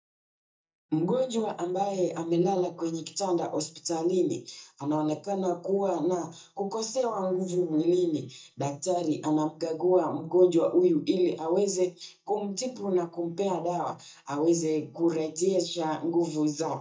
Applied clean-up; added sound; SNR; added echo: neural mask model DeepFilterNet 3.